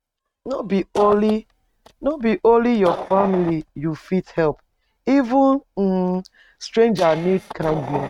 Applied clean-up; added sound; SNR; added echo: neural mask model RNNoise.